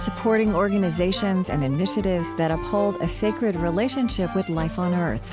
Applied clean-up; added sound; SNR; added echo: none; Wind instrument, woodwind instrument; 13 dB; none.